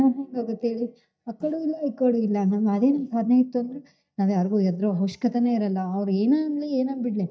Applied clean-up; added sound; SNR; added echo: neural mask model DeepFilterNet 3.